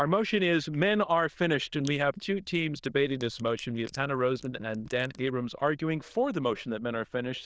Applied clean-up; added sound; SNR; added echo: neural diffusion model UNIVERSE++.